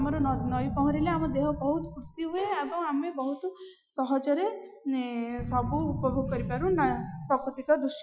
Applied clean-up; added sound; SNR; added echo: classical method Wiener filter.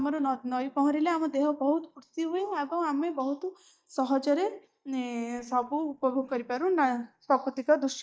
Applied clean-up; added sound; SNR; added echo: neural mask model DeepFilterNet 3.